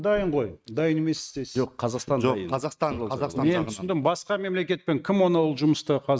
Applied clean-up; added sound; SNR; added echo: neural mask model RNNoise.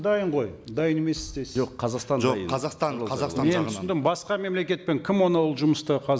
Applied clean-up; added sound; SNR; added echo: none; none; none; none.